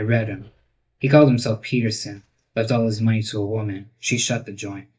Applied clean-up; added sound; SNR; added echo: neural mask model DeepFilterNet 3.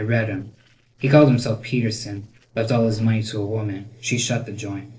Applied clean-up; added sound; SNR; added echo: neural separator model SepFormer DNS4.